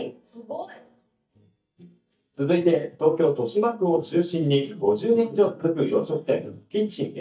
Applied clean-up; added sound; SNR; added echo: neural mask model DeepFilterNet 3.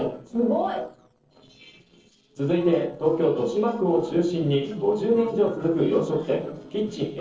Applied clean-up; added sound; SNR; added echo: neural separator model SepFormer DNS4.